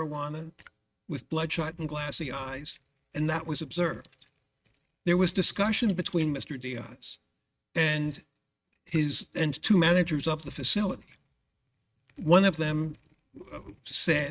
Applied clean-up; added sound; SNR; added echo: neural mask model RNNoise.